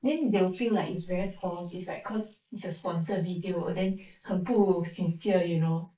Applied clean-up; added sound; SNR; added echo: neural mask model Resemble Enhance denoiser.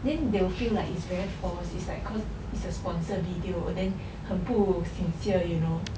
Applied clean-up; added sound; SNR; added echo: none; none; none; none.